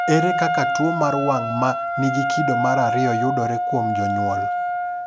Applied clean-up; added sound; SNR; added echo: none; Wind instrument, woodwind instrument; 0 dB; none.